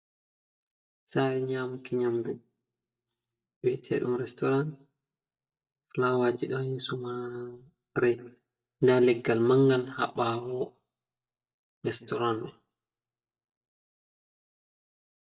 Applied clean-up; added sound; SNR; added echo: neural mask model DeepFilterNet 3.